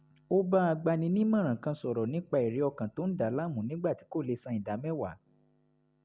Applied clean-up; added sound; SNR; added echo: none; none; none; none.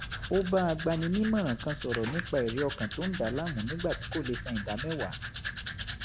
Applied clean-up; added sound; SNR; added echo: none; Domestic sounds, home sounds; 7 dB; none.